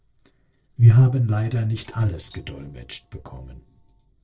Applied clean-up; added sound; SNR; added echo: neural separator model SepFormer DNS4.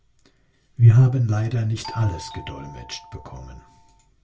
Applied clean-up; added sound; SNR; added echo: none; Doorbell; 19 dB; reverberation time 0.2 s.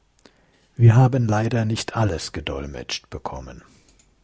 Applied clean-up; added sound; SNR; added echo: none; none; none; none.